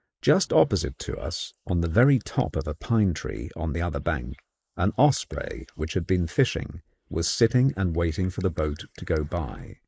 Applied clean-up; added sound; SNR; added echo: neural mask model Resemble Enhance denoiser.